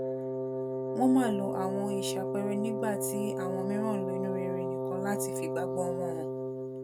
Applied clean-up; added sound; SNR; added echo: none; Wind instrument, woodwind instrument; 0 dB; none.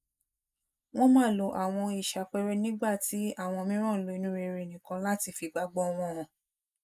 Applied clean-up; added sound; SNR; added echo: neural mask model Resemble Enhance denoiser.